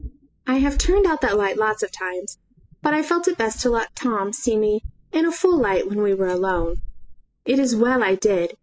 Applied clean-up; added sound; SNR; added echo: classical method spectral subtraction.